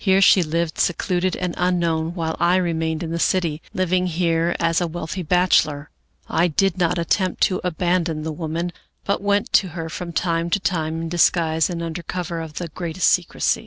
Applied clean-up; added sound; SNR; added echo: none; none; none; none.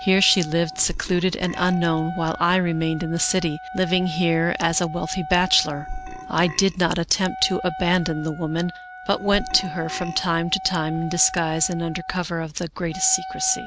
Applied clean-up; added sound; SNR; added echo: none; Wind instrument, woodwind instrument + Burping, eructation; 12 dB; none.